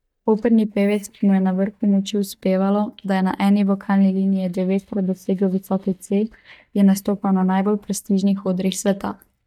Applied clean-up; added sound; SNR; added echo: neural mask model DeepFilterNet 3.